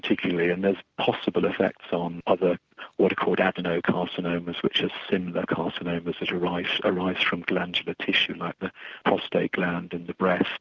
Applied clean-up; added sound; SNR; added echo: none; none; none; none.